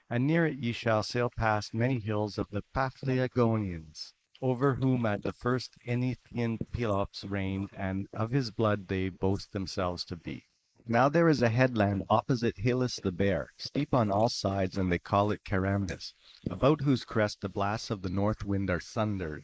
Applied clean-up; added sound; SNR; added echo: neural mask model Resemble Enhance denoiser.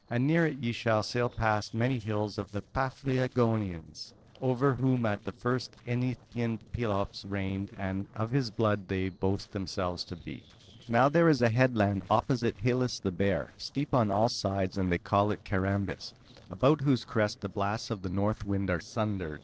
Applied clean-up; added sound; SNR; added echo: neural separator model SepFormer DNS4.